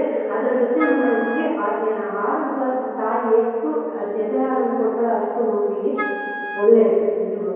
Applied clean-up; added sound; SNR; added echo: none; Wind instrument, woodwind instrument; 10 dB; reverberation time 2.2 s.